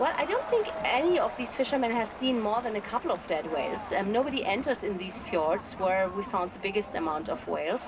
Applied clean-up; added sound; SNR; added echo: none; Crowd; 11 dB; reverberation time 0.2 s.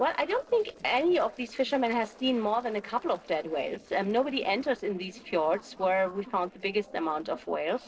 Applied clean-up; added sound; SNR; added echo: neural separator model SepFormer DNS4.